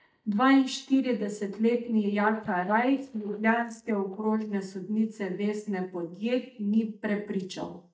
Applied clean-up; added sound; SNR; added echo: neural mask model DeepFilterNet 3.